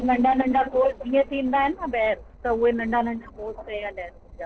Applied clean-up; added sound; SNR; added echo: neural separator model SepFormer DNS4.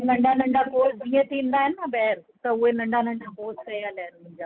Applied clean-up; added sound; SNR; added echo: none; none; none; none.